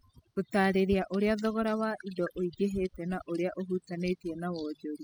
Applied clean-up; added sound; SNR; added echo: classical method spectral subtraction.